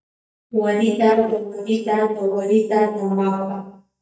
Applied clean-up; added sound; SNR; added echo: neural mask model DeepFilterNet 3.